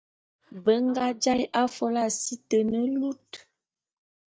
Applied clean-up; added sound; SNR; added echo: neural mask model DeepFilterNet 3.